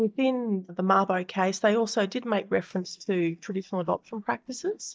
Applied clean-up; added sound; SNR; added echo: neural mask model DeepFilterNet 3.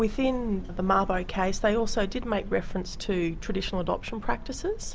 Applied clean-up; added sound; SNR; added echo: none; none; none; none.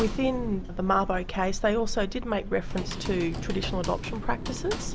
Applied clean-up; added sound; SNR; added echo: none; Computer keyboard; 10 dB; none.